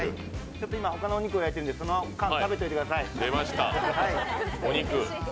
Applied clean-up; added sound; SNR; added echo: none; Fireworks; 13 dB; none.